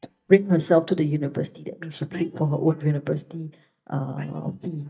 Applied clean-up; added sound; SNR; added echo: neural mask model DeepFilterNet 3.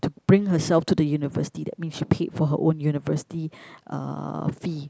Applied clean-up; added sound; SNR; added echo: none; none; none; none.